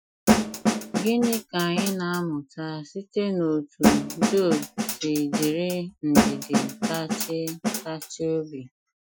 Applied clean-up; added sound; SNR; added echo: classical method Wiener filter.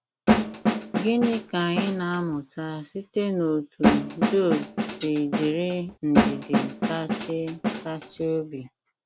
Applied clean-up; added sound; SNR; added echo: none; Snare drum; -2 dB; none.